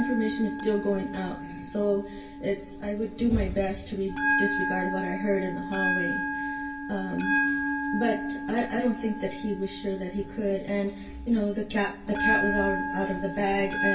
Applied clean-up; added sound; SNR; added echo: none; Bell; 2 dB; reverberation time 0.2 s.